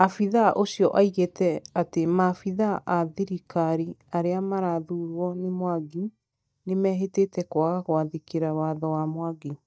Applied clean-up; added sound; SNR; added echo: neural mask model DeepFilterNet 3.